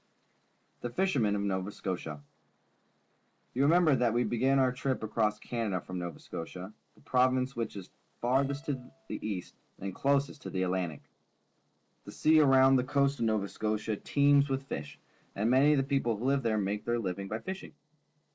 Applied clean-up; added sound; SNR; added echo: neural separator model SepFormer DNS4.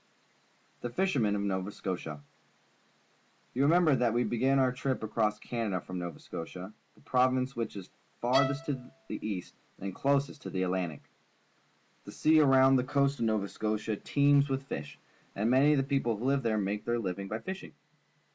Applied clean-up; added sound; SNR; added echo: none; Bowed string instrument; 10 dB; none.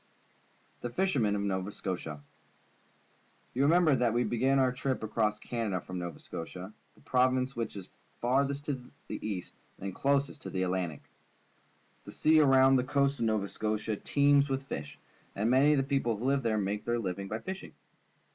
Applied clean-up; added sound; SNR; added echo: neural mask model Resemble Enhance denoiser.